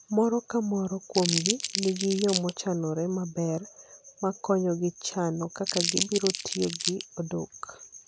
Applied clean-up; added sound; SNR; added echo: none; Crumpling, crinkling; 3 dB; none.